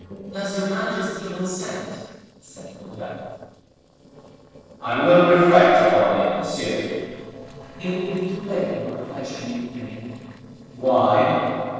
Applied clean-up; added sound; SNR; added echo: neural separator model SepFormer DNS4.